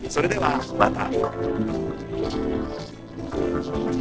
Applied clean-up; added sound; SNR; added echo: neural separator model SepFormer DNS4.